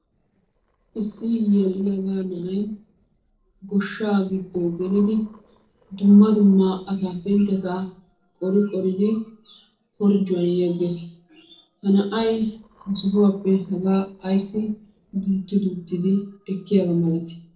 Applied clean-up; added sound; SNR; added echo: neural separator model SepFormer DNS4.